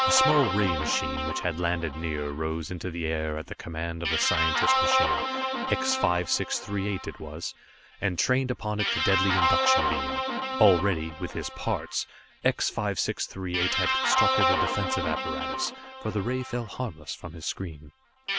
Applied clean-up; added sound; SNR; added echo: none; Guitar; 0 dB; none.